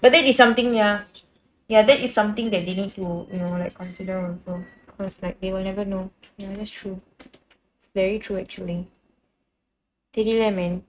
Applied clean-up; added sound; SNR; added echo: neural mask model RNNoise.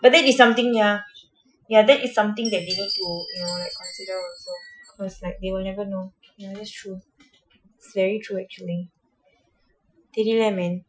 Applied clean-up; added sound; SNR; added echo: classical method Wiener filter.